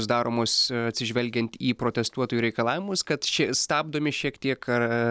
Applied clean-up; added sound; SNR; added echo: none; none; none; none.